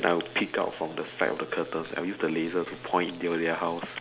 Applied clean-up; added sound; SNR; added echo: none; none; none; none.